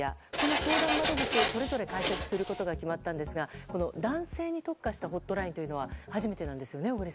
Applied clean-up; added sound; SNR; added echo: none; Printer; -4 dB; none.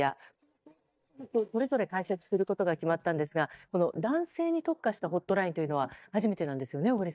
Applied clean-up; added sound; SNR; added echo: neural mask model DeepFilterNet 3.